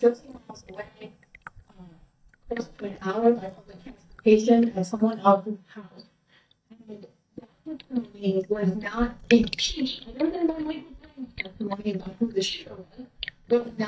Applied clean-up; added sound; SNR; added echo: neural mask model DeepFilterNet 3.